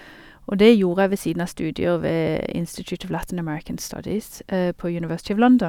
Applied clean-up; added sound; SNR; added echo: none; none; none; none.